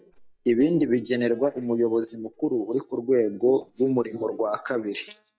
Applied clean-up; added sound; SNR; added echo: neural mask model DeepFilterNet 3.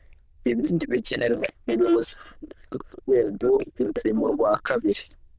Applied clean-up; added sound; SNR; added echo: neural diffusion model UNIVERSE++.